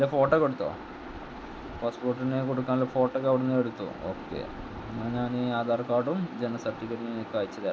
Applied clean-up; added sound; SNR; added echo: none; none; none; none.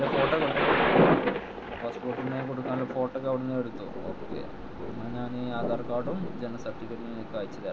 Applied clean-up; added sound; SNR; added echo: none; Thunder; -3 dB; none.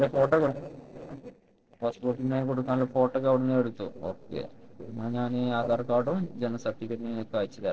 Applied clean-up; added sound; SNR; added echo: neural separator model SepFormer DNS4.